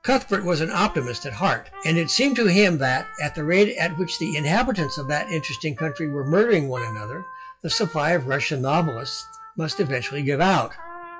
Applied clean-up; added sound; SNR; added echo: classical method WPE with log-MMSE.